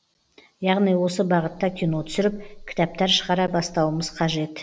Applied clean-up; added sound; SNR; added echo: none; Buzz; 20 dB; none.